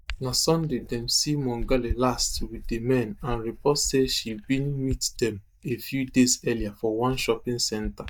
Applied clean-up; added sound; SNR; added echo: neural mask model DeepFilterNet 3.